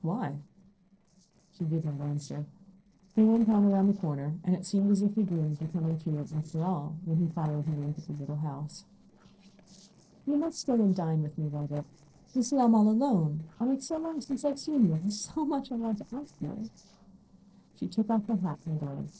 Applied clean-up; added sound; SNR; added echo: neural separator model SepFormer DNS4.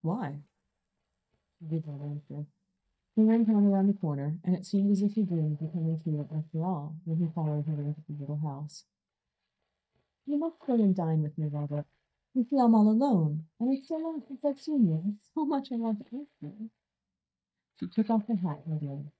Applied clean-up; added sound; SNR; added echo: neural mask model DeepFilterNet 3.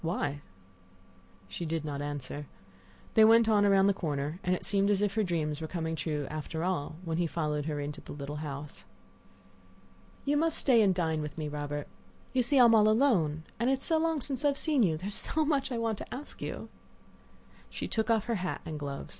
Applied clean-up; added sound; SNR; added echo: none; none; none; none.